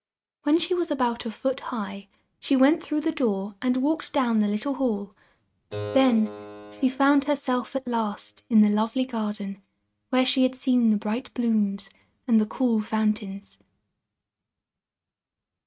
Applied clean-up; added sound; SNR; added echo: neural mask model RNNoise.